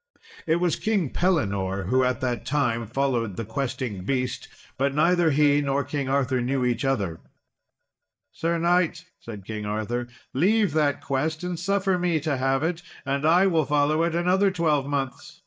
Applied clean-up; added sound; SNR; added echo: neural mask model DeepFilterNet 3.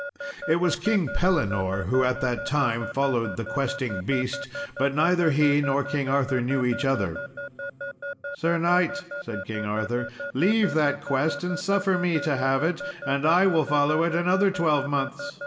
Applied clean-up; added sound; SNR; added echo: none; Alarm / Keyboard (musical); 10 dB; reverberation time 2.8 s.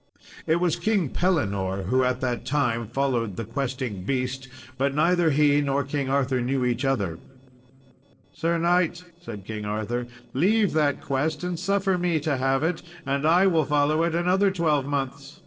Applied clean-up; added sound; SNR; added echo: neural separator model SepFormer DNS4.